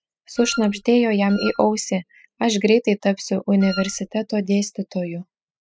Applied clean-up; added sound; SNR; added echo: classical method spectral subtraction.